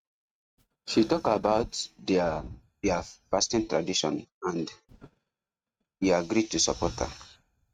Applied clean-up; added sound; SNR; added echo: neural mask model RNNoise.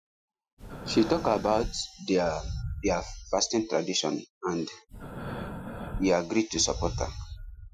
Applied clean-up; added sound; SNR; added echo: classical method Wiener filter.